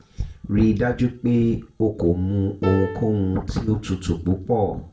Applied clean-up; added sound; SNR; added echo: none; Piano; 11 dB; reverberation time 0.3 s.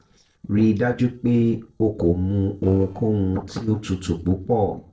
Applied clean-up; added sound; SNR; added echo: neural separator model SepFormer DNS4.